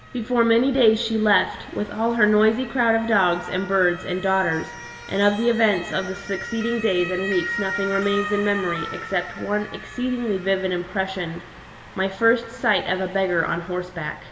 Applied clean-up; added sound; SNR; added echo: none; Motor vehicle (road) / Siren; 13 dB; reverberation time 1.4 s.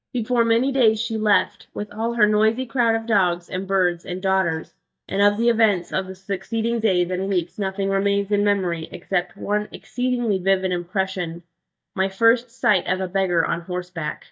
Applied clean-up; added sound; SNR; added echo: neural mask model DeepFilterNet 3.